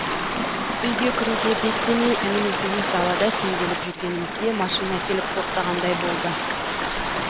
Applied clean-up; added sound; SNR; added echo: none; Stream / Ocean; -1 dB; none.